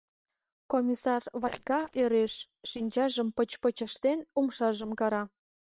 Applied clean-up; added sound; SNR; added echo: neural separator model SepFormer WHAM!.